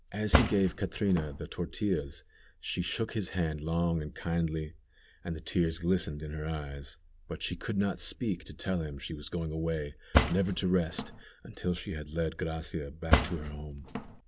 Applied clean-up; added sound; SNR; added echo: none; Cutlery, silverware / Drawer open or close; -2 dB; none.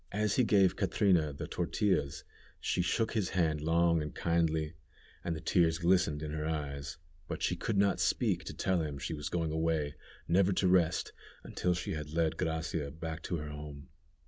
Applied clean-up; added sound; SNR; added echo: none; none; none; none.